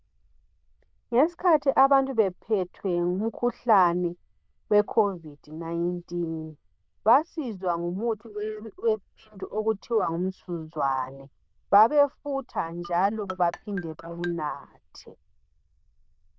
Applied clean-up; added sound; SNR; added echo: neural diffusion model UNIVERSE++.